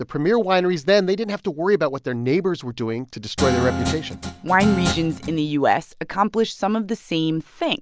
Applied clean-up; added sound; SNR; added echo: none; Guitar; 5 dB; none.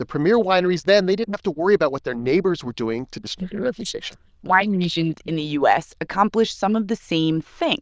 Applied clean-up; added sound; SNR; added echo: neural diffusion model UNIVERSE++.